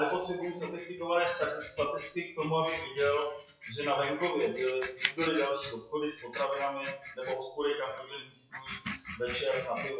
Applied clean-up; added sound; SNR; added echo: classical method WPE with log-MMSE.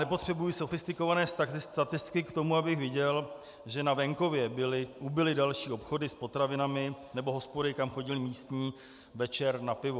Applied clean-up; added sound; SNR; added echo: none; none; none; none.